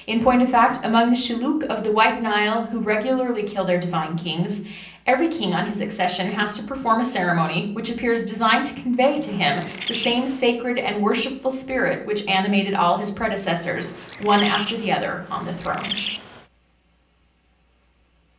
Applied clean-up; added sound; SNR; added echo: none; Bird; 10 dB; reverberation time 0.6 s.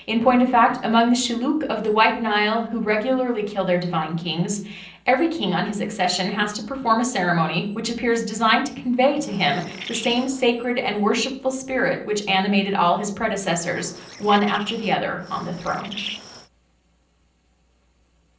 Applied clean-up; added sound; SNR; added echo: neural separator model SepFormer DNS4.